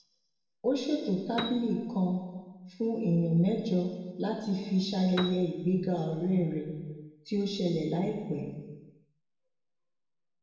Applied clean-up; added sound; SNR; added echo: none; Piano; 11 dB; reverberation time 1.2 s.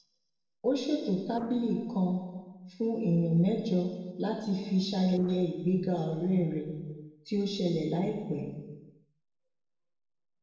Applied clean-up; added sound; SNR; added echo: neural separator model SepFormer DNS4.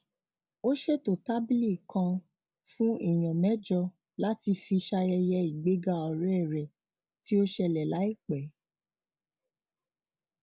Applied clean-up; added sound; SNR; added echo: none; none; none; none.